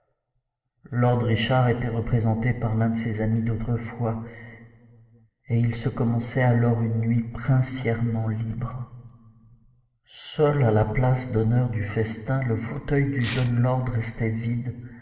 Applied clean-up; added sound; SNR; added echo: none; Tearing; 18 dB; reverberation time 2.5 s.